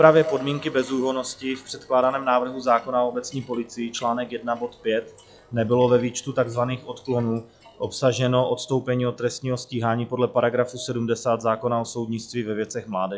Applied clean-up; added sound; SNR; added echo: classical method log-MMSE.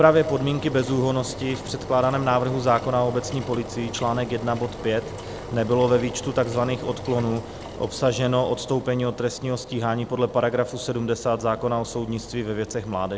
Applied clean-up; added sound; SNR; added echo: none; Engine; 13 dB; none.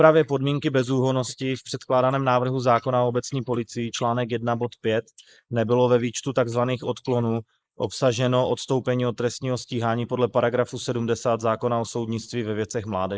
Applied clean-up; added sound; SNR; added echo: neural mask model Resemble Enhance denoiser.